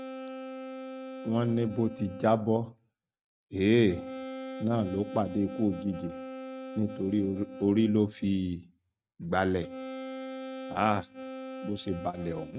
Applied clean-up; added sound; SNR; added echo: neural mask model RNNoise.